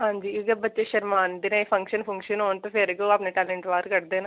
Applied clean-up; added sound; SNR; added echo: none; none; none; none.